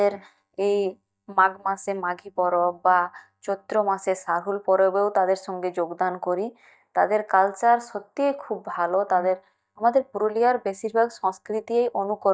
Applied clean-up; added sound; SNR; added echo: neural mask model DeepFilterNet 3.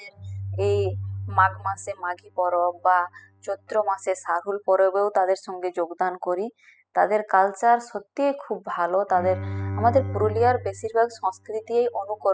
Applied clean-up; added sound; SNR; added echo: classical method spectral subtraction.